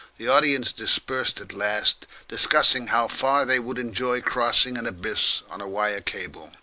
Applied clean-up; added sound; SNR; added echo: none; none; none; none.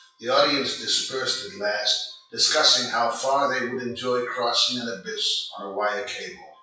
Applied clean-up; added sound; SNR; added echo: classical method WPE with log-MMSE.